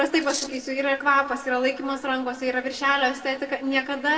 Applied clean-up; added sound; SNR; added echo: neural separator model SepFormer DNS4.